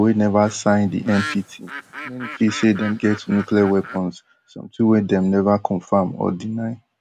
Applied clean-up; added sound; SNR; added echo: none; Bird; 14 dB; none.